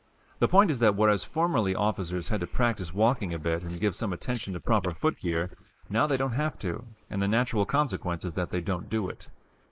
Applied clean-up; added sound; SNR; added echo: neural mask model Resemble Enhance denoiser.